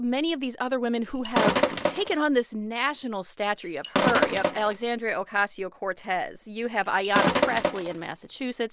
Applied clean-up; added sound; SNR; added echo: none; Sink (filling or washing); -1 dB; none.